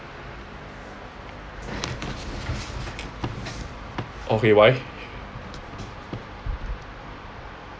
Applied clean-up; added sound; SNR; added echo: none; none; none; none.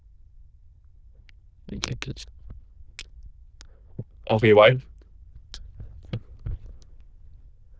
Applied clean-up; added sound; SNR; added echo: neural diffusion model UNIVERSE++.